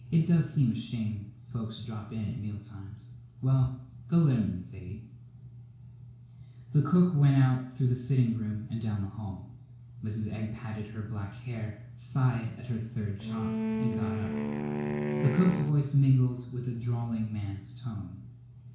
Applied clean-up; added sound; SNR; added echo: none; Wind instrument, woodwind instrument; 3 dB; reverberation time 0.6 s.